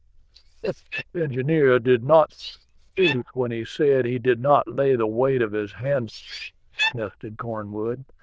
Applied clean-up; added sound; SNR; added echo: neural diffusion model UNIVERSE++.